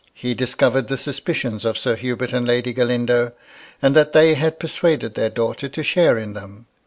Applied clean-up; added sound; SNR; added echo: none; none; none; none.